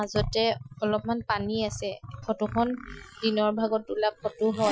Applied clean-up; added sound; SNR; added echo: classical method Wiener filter.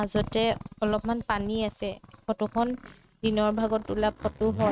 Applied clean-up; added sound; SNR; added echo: neural mask model RNNoise.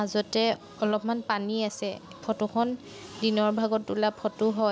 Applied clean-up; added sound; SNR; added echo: none; none; none; none.